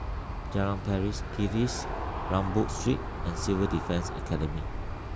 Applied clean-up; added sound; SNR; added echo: none; Aircraft; 3 dB; none.